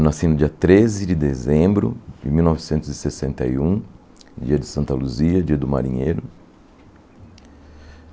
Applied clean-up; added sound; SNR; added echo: none; none; none; none.